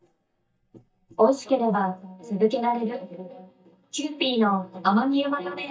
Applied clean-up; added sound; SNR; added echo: neural mask model DeepFilterNet 3.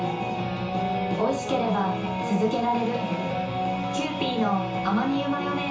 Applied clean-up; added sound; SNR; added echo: none; Wind instrument, woodwind instrument; 11 dB; reverberation time 0.7 s.